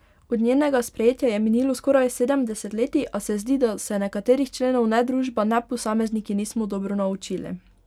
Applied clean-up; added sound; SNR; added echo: none; none; none; none.